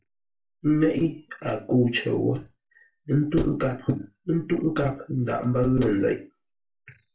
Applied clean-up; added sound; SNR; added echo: none; none; none; reverberation time 0.3 s.